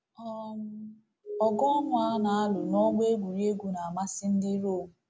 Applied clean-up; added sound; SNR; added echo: none; Siren; 6 dB; none.